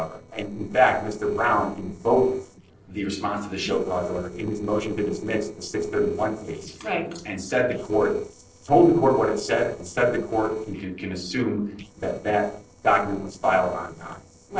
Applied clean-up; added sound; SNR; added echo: neural separator model SepFormer DNS4.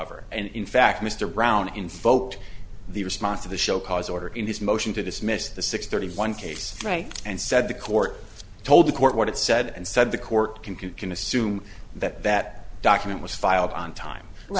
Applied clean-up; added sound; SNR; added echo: none; none; none; none.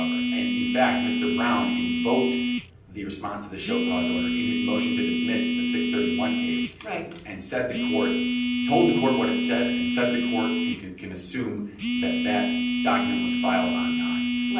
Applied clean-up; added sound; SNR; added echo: none; Telephone; -3 dB; reverberation time 0.6 s.